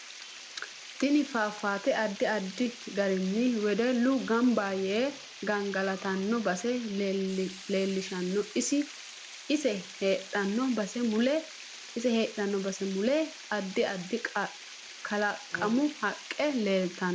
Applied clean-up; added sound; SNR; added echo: none; Bowed string instrument + Water; 15 dB; none.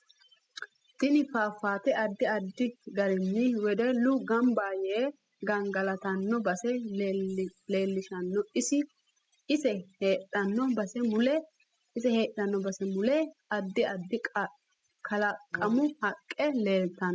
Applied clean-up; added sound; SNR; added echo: classical method spectral subtraction.